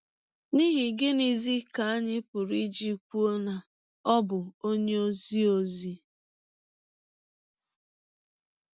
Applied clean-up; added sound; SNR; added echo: none; none; none; none.